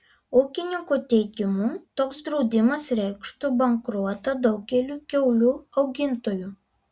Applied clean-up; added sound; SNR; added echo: none; none; none; none.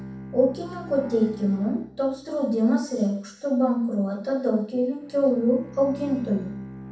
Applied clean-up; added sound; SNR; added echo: none; Bowed string instrument; 17 dB; reverberation time 0.7 s.